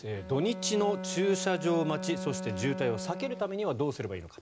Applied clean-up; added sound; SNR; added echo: none; Bowed string instrument; 8 dB; none.